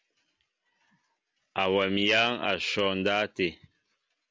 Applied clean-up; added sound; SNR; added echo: none; none; none; none.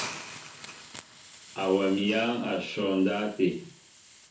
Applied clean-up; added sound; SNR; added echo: none; Hiss; 15 dB; reverberation time 0.7 s.